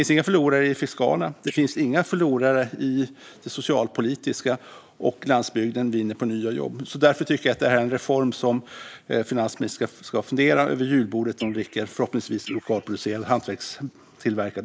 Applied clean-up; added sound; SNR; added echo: neural mask model Resemble Enhance denoiser.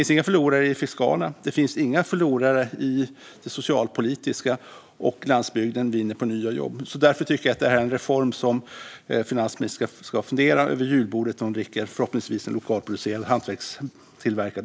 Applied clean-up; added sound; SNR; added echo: none; none; none; none.